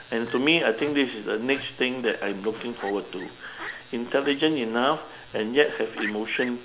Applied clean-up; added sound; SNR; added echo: none; Fowl; 16 dB; none.